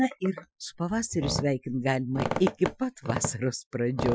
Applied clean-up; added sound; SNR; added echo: classical method Wiener filter.